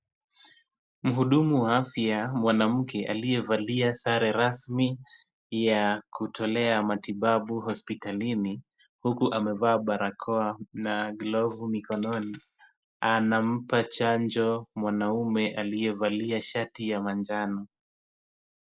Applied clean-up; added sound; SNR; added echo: neural separator model SepFormer DNS4.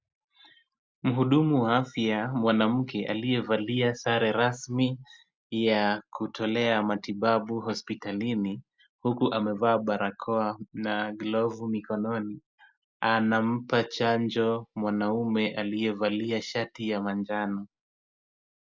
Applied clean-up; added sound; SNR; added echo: none; none; none; none.